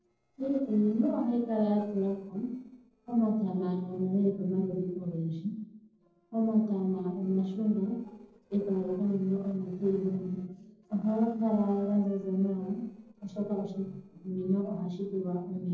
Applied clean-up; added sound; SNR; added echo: neural separator model SepFormer DNS4.